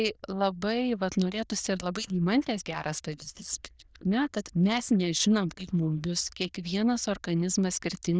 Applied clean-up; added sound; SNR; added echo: neural diffusion model UNIVERSE++.